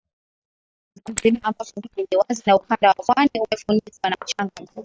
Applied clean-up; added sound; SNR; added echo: neural mask model DeepFilterNet 3.